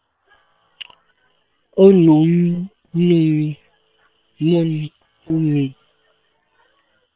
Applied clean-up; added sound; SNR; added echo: neural separator model SepFormer WHAM!.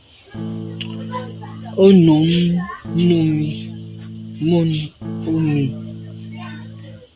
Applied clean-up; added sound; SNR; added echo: none; Electric guitar / Strum; 11 dB; none.